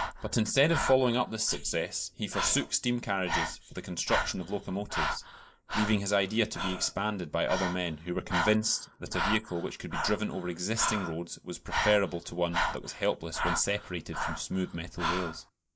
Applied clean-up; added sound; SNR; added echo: neural mask model Resemble Enhance denoiser.